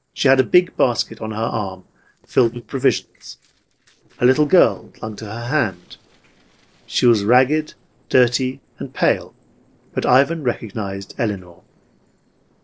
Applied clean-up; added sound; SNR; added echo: neural separator model SepFormer DNS4.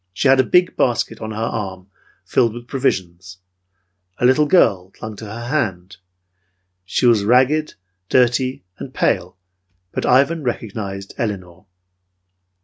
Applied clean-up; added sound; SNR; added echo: none; none; none; none.